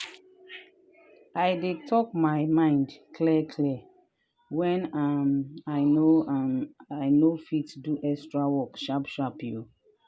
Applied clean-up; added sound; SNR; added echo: none; none; none; none.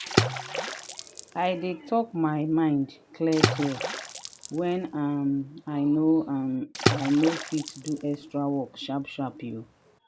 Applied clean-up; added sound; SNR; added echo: none; Water / Splash, splatter; 5 dB; none.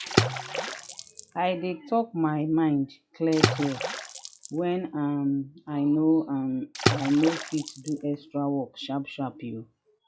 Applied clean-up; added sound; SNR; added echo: classical method log-MMSE.